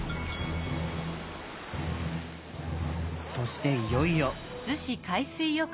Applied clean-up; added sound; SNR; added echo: none; none; none; none.